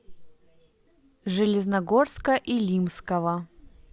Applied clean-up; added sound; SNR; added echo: none; none; none; none.